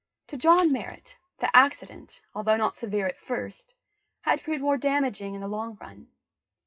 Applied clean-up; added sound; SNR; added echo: classical method WPE with log-MMSE.